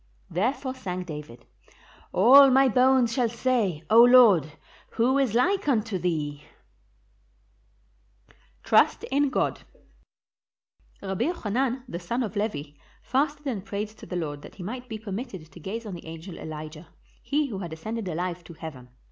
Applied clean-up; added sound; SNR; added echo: none; none; none; none.